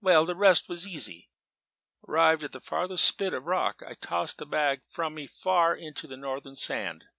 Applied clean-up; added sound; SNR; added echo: none; none; none; none.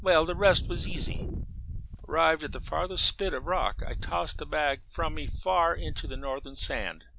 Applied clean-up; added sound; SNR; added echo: none; Wind; 6 dB; none.